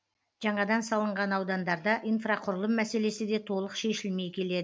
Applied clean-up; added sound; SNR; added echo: none; none; none; none.